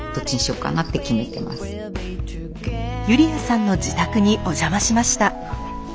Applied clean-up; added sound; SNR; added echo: none; none; none; none.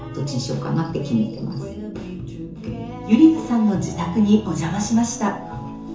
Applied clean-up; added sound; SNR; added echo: none; none; none; reverberation time 0.7 s.